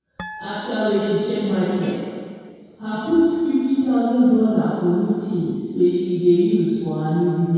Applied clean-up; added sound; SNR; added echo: none; Harp; 18 dB; reverberation time 2.0 s.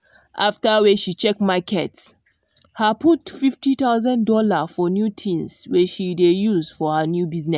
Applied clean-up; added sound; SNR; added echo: none; none; none; none.